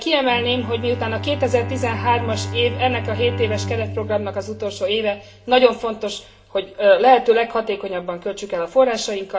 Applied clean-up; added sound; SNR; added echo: none; Bowed string instrument; 11 dB; reverberation time 0.4 s.